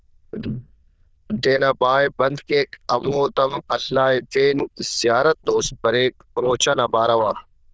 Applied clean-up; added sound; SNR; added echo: neural diffusion model UNIVERSE++.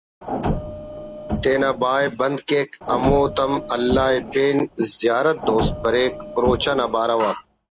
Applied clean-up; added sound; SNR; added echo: none; Printer; 8 dB; none.